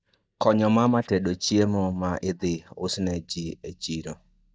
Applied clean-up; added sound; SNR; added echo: neural mask model DeepFilterNet 3.